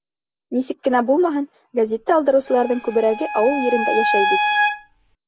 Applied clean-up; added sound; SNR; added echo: none; Bowed string instrument; 2 dB; none.